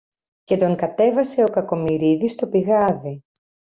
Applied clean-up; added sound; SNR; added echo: none; none; none; none.